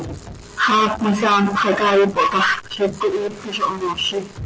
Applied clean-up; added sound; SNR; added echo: none; none; none; none.